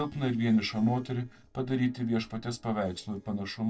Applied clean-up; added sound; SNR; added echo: neural separator model SepFormer DNS4.